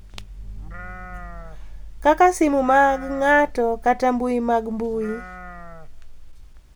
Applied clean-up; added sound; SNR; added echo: none; Livestock, farm animals, working animals; 16 dB; none.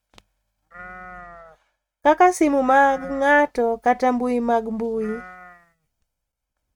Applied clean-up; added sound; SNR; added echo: neural mask model RNNoise.